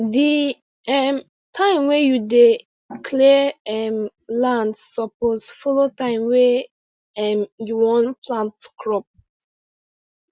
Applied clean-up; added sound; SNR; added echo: none; none; none; none.